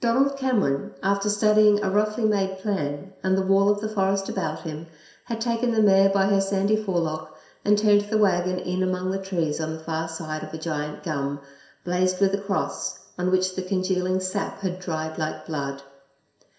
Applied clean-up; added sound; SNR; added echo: none; none; none; reverberation time 0.7 s.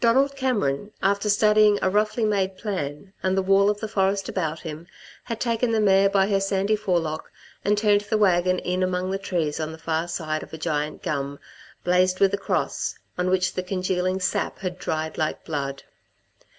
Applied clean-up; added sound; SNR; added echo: none; none; none; none.